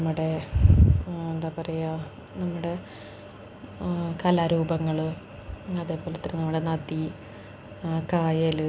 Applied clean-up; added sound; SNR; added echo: none; none; none; none.